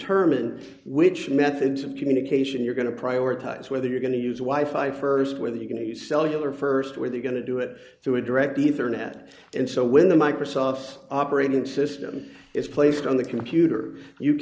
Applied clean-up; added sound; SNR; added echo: none; none; none; none.